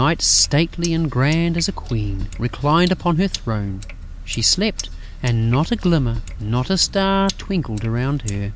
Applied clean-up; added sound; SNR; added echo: none; Sink (filling or washing); 10 dB; none.